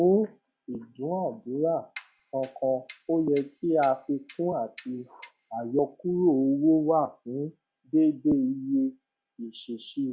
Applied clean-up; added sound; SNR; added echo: none; Clock; 19 dB; none.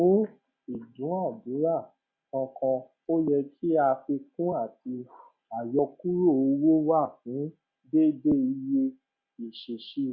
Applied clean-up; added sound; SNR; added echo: none; none; none; none.